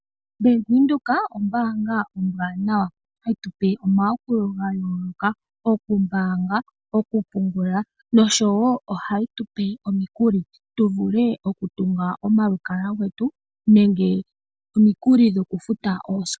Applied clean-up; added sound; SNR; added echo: none; none; none; none.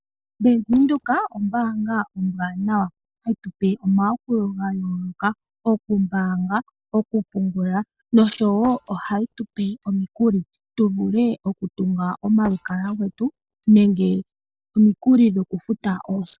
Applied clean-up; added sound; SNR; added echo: neural separator model SepFormer DNS4.